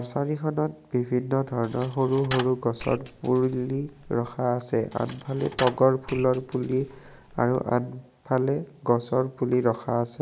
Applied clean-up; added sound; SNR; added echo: none; Coin (dropping); 15 dB; none.